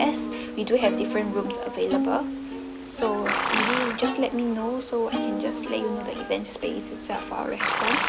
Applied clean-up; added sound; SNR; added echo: none; Plucked string instrument + Livestock, farm animals, working animals; 1 dB; none.